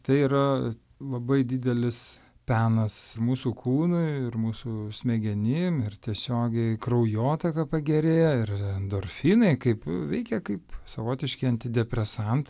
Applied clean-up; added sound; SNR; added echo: none; none; none; none.